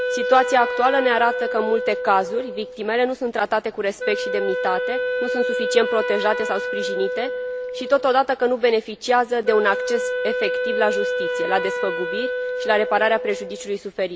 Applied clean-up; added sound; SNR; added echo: none; Wind instrument, woodwind instrument; 4 dB; none.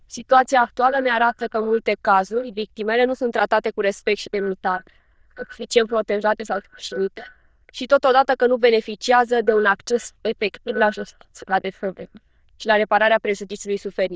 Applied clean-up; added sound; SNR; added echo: neural diffusion model UNIVERSE++.